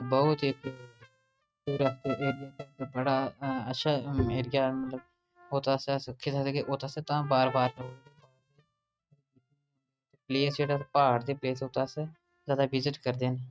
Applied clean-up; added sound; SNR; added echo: neural mask model RNNoise.